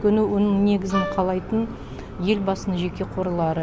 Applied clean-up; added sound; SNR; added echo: none; Wind instrument, woodwind instrument; 8 dB; none.